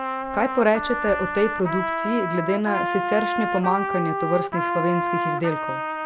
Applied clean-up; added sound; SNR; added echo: none; Trumpet; 2 dB; none.